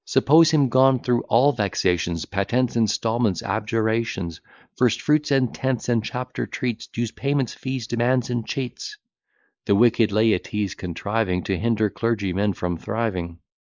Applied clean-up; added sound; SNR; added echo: neural mask model Resemble Enhance denoiser.